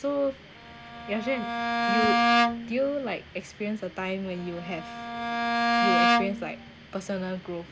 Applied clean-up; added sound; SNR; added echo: none; Bowed string instrument; -4 dB; none.